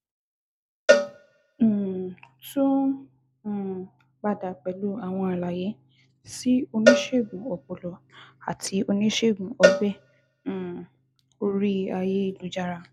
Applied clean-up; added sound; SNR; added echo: none; Cowbell; 0 dB; none.